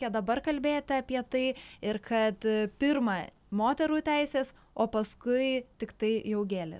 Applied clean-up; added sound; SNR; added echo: none; none; none; none.